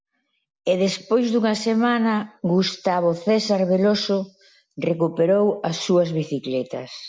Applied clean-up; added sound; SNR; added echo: none; none; none; none.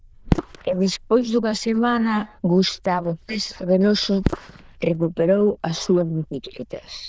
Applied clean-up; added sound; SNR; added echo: neural diffusion model UNIVERSE++.